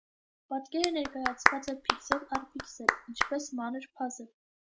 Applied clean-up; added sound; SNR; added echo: none; Clapping; -4 dB; none.